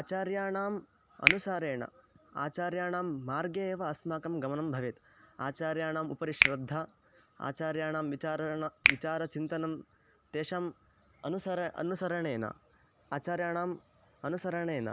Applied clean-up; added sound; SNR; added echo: none; Finger snapping; 0 dB; none.